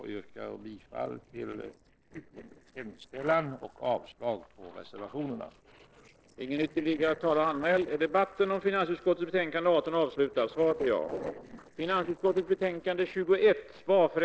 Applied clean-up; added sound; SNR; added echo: neural separator model SepFormer DNS4.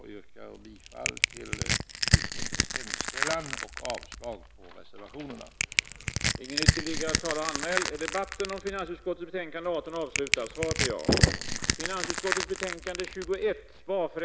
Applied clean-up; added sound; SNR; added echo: none; Crushing; -3 dB; none.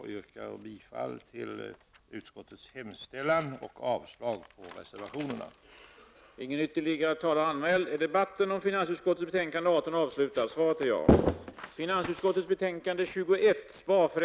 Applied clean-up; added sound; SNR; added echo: none; none; none; none.